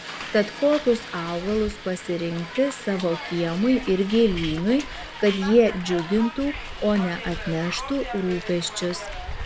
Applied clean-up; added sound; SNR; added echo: none; Hiss; 11 dB; none.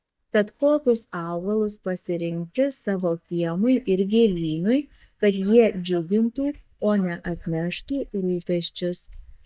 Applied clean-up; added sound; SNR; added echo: neural mask model DeepFilterNet 3.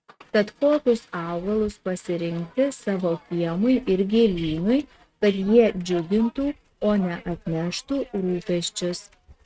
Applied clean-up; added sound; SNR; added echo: neural mask model RNNoise.